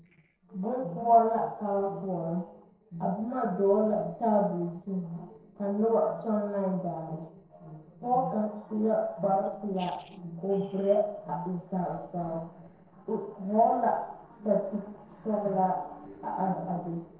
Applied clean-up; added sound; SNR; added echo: neural separator model SepFormer DNS4.